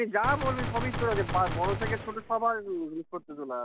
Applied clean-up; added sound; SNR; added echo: none; Gunshot, gunfire; 4 dB; none.